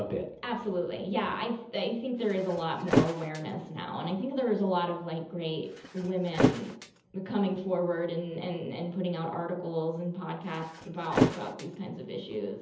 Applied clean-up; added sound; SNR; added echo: none; Thump, thud; 0 dB; reverberation time 0.7 s.